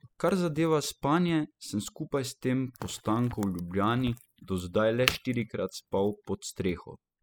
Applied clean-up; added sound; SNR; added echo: classical method spectral subtraction.